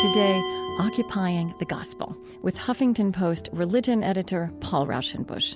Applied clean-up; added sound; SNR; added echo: none; Glass; 9 dB; none.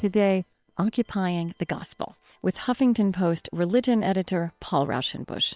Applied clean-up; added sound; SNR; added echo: neural separator model SepFormer WHAM!.